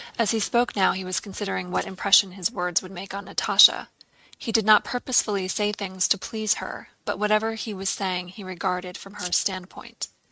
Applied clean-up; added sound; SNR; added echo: neural mask model RNNoise.